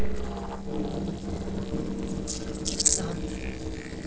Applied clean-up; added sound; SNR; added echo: neural separator model SepFormer DNS4.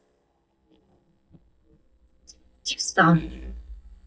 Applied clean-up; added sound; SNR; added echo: neural mask model DeepFilterNet 3.